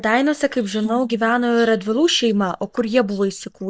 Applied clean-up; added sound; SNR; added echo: neural mask model DeepFilterNet 3.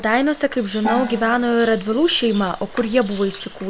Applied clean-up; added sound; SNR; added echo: none; Gong; 11 dB; none.